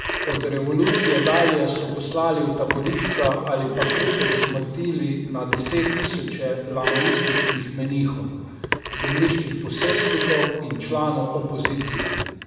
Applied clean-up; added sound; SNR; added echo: none; Telephone; 3 dB; reverberation time 1.5 s.